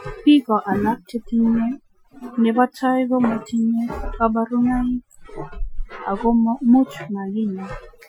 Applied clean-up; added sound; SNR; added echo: classical method Wiener filter.